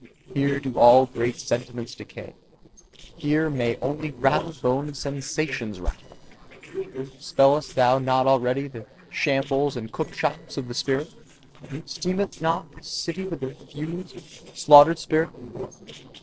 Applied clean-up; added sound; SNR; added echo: neural separator model SepFormer DNS4.